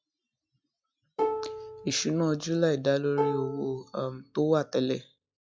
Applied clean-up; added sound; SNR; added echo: classical method log-MMSE.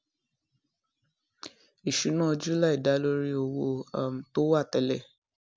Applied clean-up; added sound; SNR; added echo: none; none; none; none.